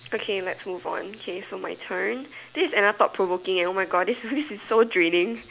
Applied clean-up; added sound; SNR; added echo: none; none; none; none.